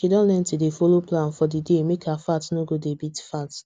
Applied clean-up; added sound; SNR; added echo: none; none; none; none.